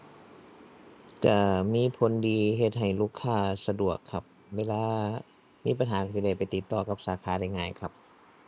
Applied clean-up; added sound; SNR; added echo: none; none; none; none.